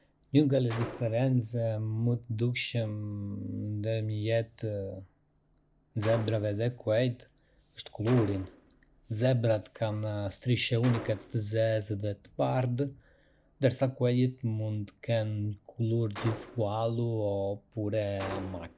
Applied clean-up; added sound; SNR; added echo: none; Gunshot, gunfire; 18 dB; none.